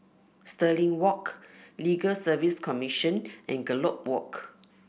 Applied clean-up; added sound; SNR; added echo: none; none; none; none.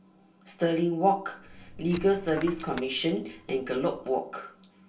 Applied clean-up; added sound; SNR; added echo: none; Coin (dropping); 16 dB; reverberation time 0.2 s.